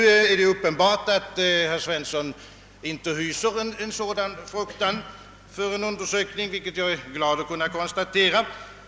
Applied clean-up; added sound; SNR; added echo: none; none; none; none.